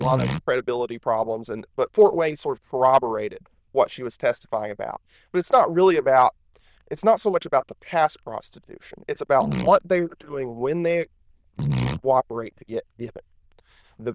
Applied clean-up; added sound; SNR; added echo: neural diffusion model UNIVERSE++.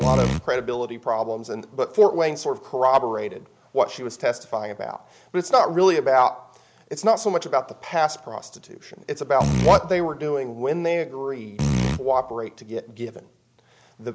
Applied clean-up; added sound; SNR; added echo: none; Fart; 1 dB; none.